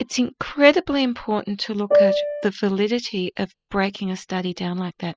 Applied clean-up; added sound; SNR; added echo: classical method spectral subtraction.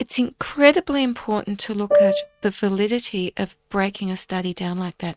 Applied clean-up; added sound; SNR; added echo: neural mask model RNNoise.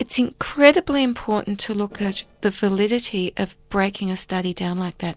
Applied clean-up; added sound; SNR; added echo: neural separator model SepFormer DNS4.